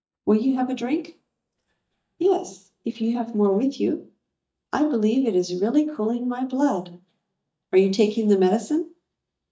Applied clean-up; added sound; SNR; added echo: neural mask model DeepFilterNet 3.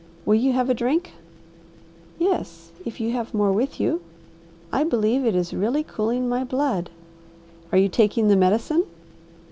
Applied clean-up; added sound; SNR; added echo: none; none; none; none.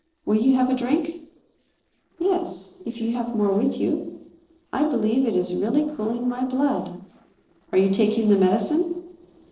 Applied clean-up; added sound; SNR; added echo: neural separator model SepFormer DNS4.